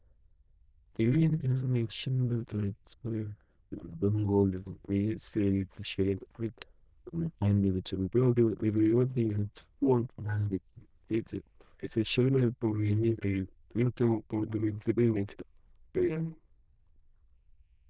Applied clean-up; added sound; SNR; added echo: neural diffusion model UNIVERSE++.